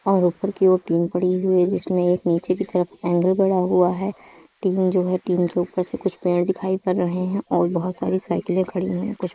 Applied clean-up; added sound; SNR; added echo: neural mask model Resemble Enhance denoiser.